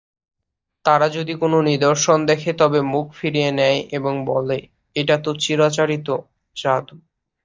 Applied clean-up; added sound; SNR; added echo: neural mask model DeepFilterNet 3.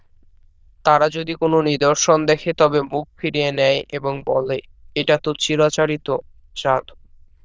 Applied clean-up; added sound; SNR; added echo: neural diffusion model UNIVERSE++.